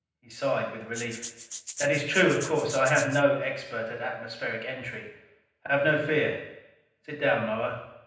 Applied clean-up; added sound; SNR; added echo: none; Rattle (instrument); 11 dB; reverberation time 0.9 s.